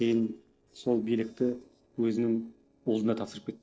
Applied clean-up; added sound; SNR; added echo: neural separator model SepFormer DNS4.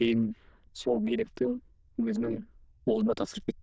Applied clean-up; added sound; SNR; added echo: neural diffusion model UNIVERSE++.